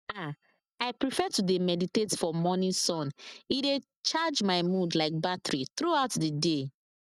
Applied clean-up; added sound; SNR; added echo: neural mask model DeepFilterNet 3.